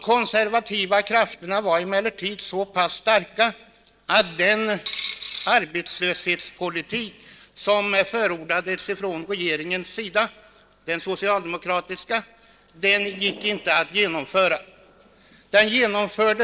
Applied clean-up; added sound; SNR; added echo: neural separator model SepFormer DNS4.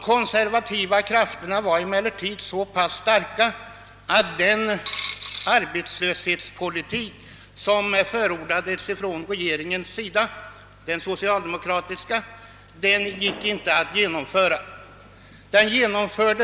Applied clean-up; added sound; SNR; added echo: none; Coin (dropping); 6 dB; none.